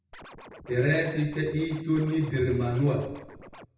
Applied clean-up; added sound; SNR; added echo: none; Scratching (performance technique); 19 dB; reverberation time 0.8 s.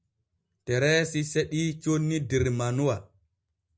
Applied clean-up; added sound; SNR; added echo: none; none; none; none.